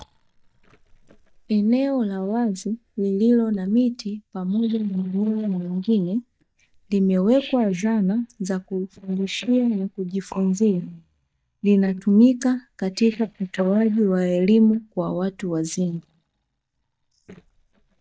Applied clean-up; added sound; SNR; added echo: neural mask model DeepFilterNet 3.